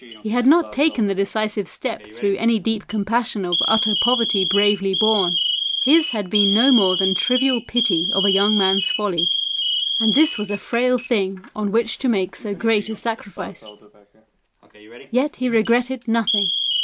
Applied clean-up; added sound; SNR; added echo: none; Alarm; 4 dB; none.